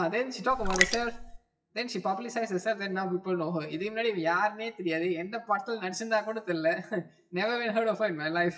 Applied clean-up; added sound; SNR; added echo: classical method WPE with log-MMSE.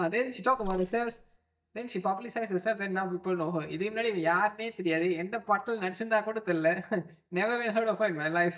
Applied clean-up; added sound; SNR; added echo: neural mask model DeepFilterNet 3.